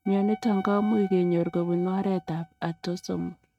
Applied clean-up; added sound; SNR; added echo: neural mask model RNNoise.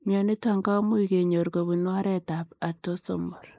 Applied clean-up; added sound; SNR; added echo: neural mask model Resemble Enhance denoiser.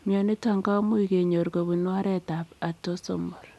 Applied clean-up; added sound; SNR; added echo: none; none; none; none.